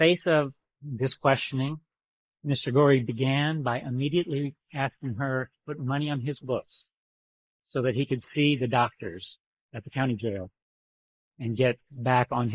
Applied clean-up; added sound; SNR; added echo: neural mask model Resemble Enhance denoiser.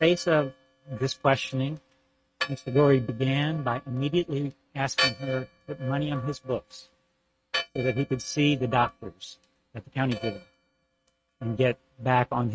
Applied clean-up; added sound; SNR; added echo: neural mask model RNNoise.